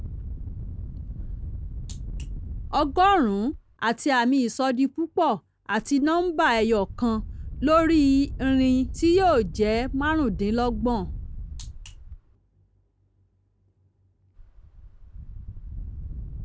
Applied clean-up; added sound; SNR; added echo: none; Wind; 11 dB; none.